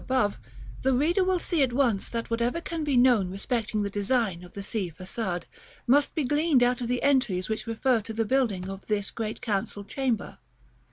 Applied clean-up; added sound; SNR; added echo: none; none; none; none.